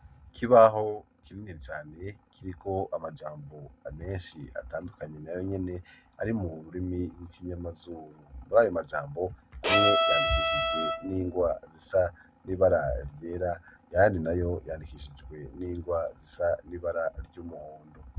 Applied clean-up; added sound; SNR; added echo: none; Bowed string instrument; -4 dB; none.